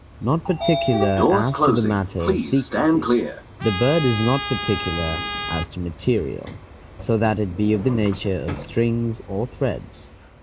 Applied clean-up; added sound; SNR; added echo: none; Sliding door / Train + Trumpet; 3 dB; none.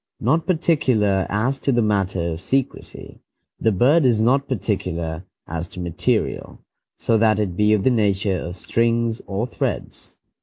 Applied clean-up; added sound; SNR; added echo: none; none; none; none.